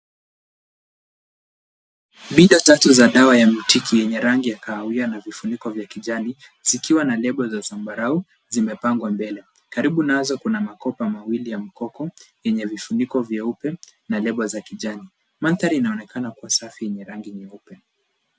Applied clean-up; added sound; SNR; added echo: none; none; none; none.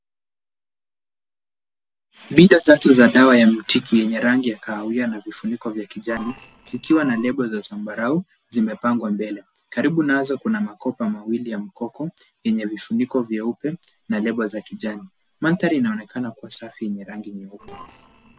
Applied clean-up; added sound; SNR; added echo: neural separator model SepFormer DNS4.